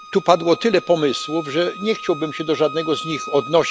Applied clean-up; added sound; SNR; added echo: none; Bowed string instrument; 14 dB; none.